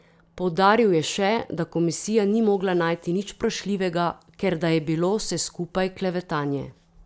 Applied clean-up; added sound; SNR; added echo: none; none; none; none.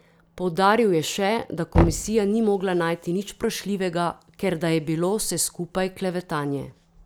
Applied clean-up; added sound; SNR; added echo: none; Knock; 7 dB; none.